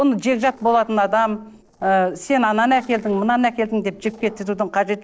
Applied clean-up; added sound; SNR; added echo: neural separator model SepFormer DNS4.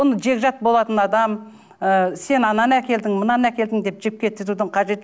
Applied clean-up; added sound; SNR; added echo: none; none; none; none.